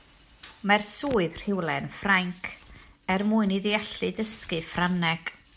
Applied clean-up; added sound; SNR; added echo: none; none; none; none.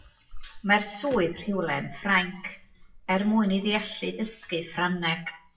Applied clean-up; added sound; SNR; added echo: classical method WPE with log-MMSE.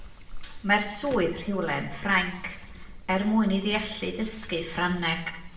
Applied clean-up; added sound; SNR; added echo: none; Trickle, dribble; 12 dB; reverberation time 0.8 s.